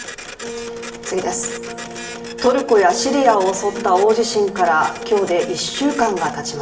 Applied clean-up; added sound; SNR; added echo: none; Printer; 16 dB; reverberation time 0.6 s.